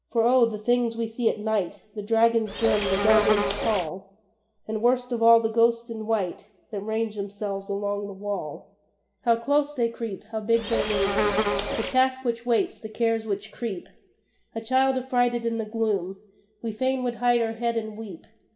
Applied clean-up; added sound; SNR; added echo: none; Insect; 0 dB; reverberation time 0.6 s.